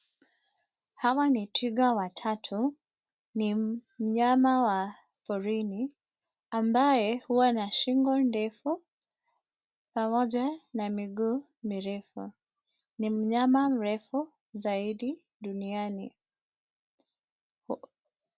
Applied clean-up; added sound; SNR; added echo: none; none; none; none.